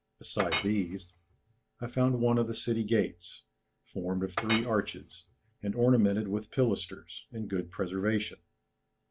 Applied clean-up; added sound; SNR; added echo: none; Chink, clink; 8 dB; none.